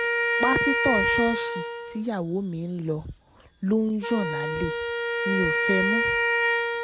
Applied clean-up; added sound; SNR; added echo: none; Wind instrument, woodwind instrument; -2 dB; none.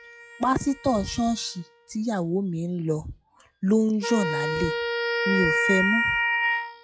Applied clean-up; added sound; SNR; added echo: classical method log-MMSE.